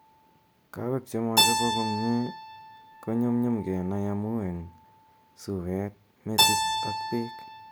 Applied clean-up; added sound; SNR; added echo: none; Keyboard (musical); 0 dB; none.